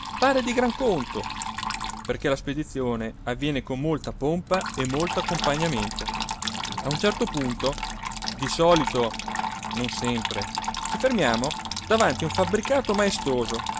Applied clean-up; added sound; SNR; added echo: none; Trickle, dribble / Water tap, faucet; 5 dB; none.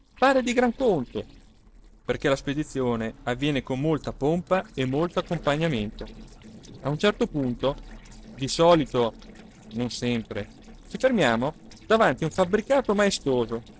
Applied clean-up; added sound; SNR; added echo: neural separator model SepFormer DNS4.